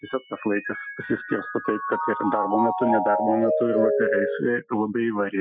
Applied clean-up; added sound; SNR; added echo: classical method Wiener filter.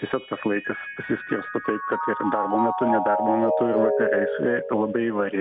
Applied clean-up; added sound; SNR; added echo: none; Mallet percussion; 2 dB; none.